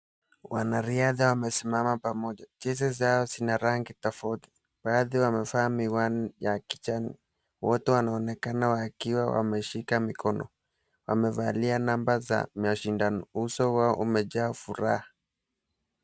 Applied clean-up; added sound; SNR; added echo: none; none; none; none.